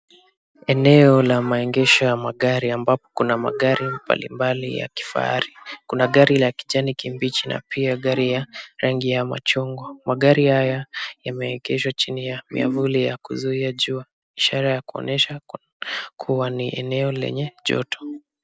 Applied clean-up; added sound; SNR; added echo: none; none; none; none.